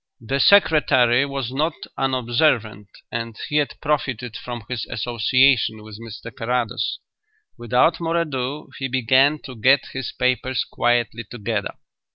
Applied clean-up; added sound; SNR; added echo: none; none; none; none.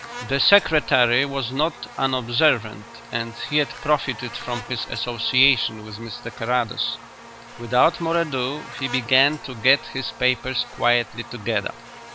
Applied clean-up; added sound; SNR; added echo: none; Buzz; 16 dB; none.